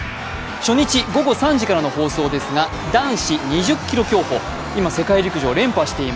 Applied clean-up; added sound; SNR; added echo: none; none; none; none.